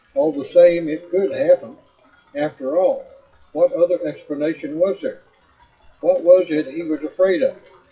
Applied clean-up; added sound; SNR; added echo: classical method WPE with log-MMSE.